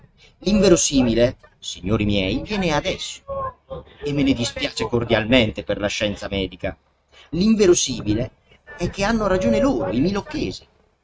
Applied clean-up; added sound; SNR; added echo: neural mask model RNNoise.